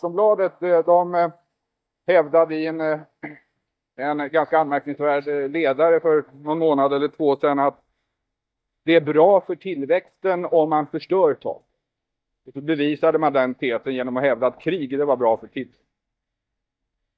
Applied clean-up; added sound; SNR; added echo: neural mask model DeepFilterNet 3.